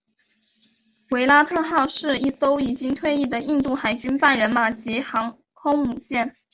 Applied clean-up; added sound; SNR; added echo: none; none; none; none.